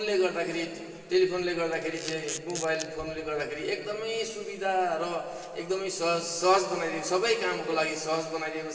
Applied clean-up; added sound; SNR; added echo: none; Camera; 10 dB; reverberation time 2.5 s.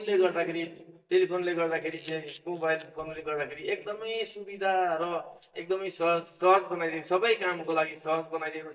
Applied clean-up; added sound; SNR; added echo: neural mask model DeepFilterNet 3.